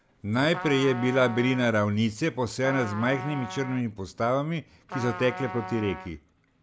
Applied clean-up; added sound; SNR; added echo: none; Trumpet; 12 dB; none.